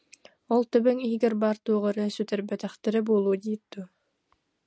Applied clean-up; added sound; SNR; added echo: none; none; none; none.